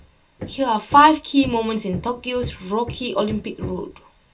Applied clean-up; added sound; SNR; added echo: none; Hammer; 15 dB; reverberation time 0.2 s.